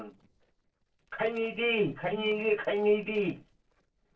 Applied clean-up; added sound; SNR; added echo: neural separator model SepFormer DNS4.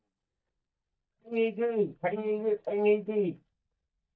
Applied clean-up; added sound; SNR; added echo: neural mask model DeepFilterNet 3.